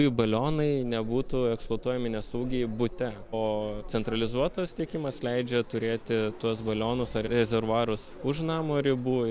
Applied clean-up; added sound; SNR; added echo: none; Motor vehicle (road); 12 dB; none.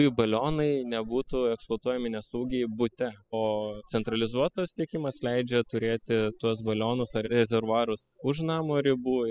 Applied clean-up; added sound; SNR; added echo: classical method spectral subtraction.